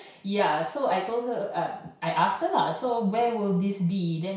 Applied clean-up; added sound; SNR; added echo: none; none; none; reverberation time 0.6 s.